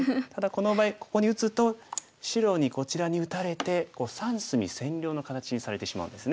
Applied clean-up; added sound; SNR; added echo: none; none; none; none.